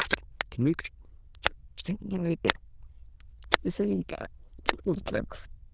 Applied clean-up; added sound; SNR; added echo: neural diffusion model UNIVERSE++.